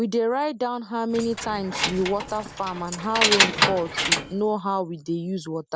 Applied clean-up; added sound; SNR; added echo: none; Keys jangling; 0 dB; none.